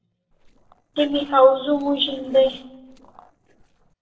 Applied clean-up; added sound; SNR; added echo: neural separator model SepFormer DNS4.